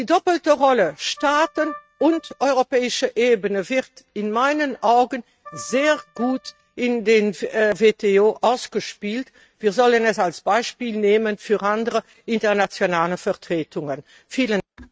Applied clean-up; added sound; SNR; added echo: neural mask model RNNoise.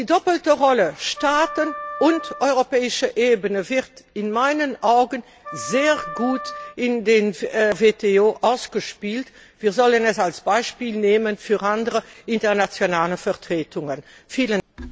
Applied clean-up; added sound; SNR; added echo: none; Wind instrument, woodwind instrument; 13 dB; none.